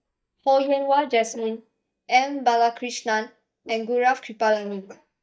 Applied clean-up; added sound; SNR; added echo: neural mask model DeepFilterNet 3.